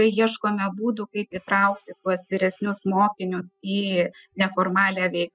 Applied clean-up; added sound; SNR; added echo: classical method spectral subtraction.